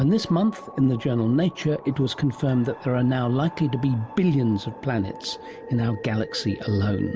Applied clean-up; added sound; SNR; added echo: none; none; none; none.